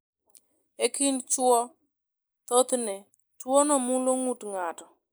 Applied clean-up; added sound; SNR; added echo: neural mask model Resemble Enhance denoiser.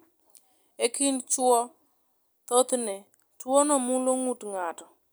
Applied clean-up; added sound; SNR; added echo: none; none; none; none.